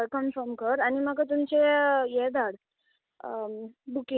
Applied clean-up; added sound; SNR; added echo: none; none; none; none.